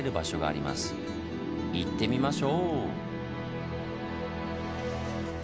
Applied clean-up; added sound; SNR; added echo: none; none; none; none.